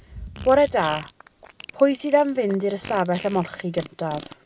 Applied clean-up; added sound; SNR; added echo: none; Fart; 17 dB; none.